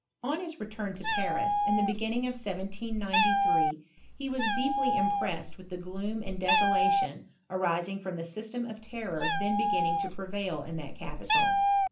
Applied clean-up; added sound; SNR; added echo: none; Meow; -5 dB; reverberation time 0.3 s.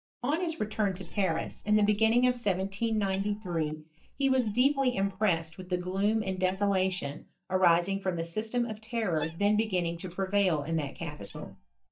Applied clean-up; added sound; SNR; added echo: neural mask model DeepFilterNet 3.